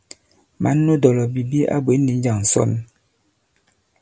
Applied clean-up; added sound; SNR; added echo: none; none; none; none.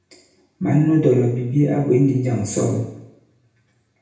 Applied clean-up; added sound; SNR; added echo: none; none; none; reverberation time 0.8 s.